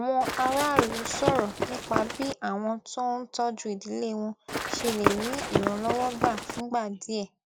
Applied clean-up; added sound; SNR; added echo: none; Run; 0 dB; none.